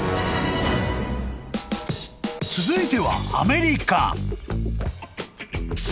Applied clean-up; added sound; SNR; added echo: none; none; none; none.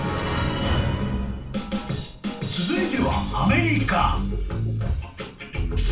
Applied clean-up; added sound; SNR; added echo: none; none; none; reverberation time 0.3 s.